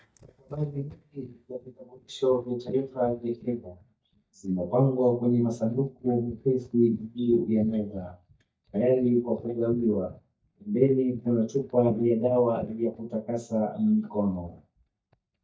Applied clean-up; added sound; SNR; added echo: neural mask model DeepFilterNet 3.